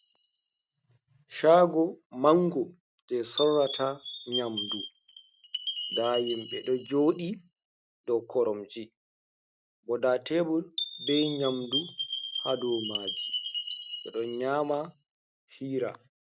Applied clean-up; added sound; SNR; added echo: neural mask model RNNoise.